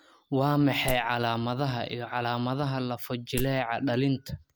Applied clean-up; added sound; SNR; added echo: none; Wood; 10 dB; none.